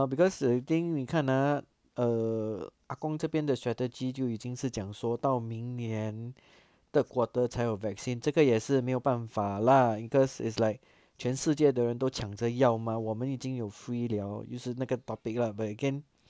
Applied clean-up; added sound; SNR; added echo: none; none; none; none.